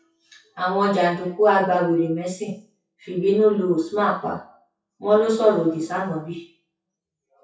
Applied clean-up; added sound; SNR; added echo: classical method WPE with log-MMSE.